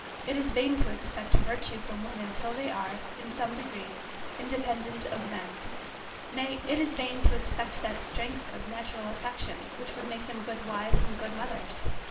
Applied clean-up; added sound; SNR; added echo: none; Stream; 10 dB; reverberation time 0.8 s.